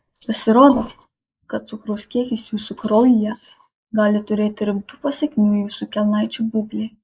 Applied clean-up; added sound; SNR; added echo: neural mask model Resemble Enhance denoiser.